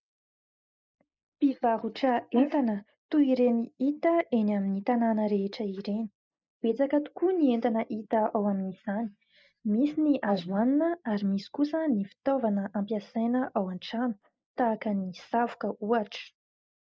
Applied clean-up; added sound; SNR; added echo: neural mask model Resemble Enhance denoiser.